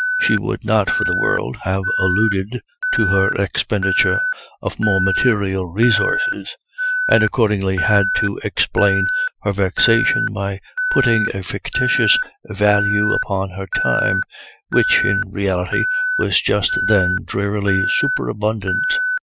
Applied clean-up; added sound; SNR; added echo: classical method Wiener filter.